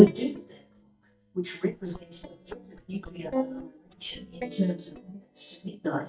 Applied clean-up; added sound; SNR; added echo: neural mask model DeepFilterNet 3.